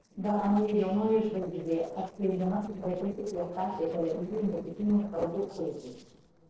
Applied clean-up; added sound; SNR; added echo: neural separator model SepFormer DNS4.